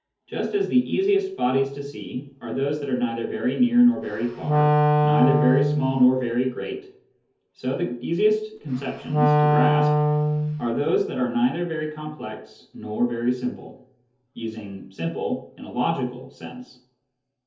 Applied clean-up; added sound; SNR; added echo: none; Wind instrument, woodwind instrument; -3 dB; reverberation time 0.5 s.